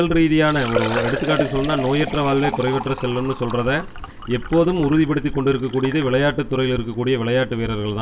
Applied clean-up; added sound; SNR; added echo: none; Liquid; 11 dB; none.